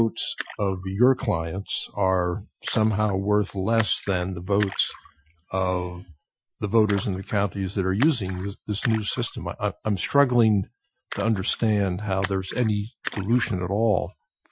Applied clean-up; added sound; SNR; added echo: classical method Wiener filter.